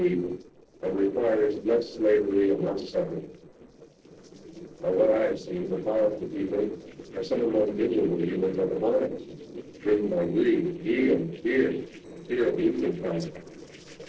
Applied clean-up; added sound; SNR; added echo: neural separator model SepFormer DNS4.